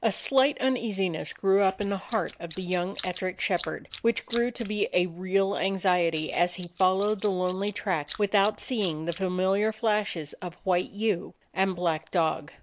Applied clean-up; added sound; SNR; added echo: neural mask model Resemble Enhance denoiser.